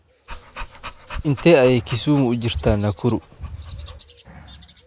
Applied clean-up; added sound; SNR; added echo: none; Dog; 16 dB; none.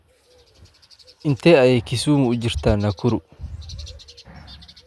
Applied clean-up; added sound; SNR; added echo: none; none; none; none.